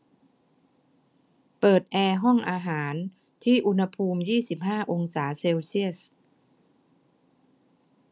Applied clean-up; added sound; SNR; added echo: none; none; none; none.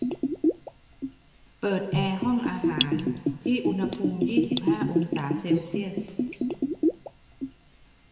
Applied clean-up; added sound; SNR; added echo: none; Bathtub (filling or washing) / Gurgling; -3 dB; reverberation time 1.9 s.